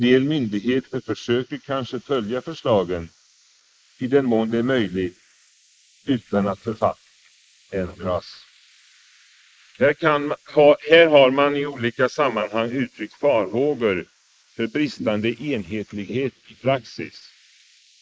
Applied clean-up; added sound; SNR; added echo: neural mask model Resemble Enhance denoiser.